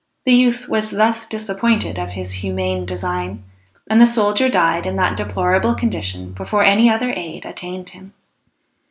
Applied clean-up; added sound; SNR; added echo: none; Bowed string instrument; 11 dB; none.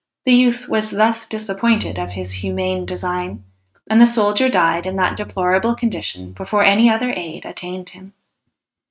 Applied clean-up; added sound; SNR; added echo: neural mask model RNNoise.